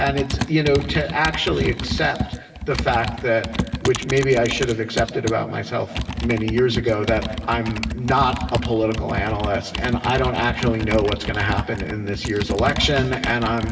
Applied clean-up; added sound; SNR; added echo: none; Computer keyboard; 6 dB; reverberation time 1.4 s.